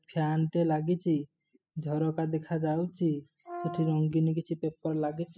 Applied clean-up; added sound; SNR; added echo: classical method spectral subtraction.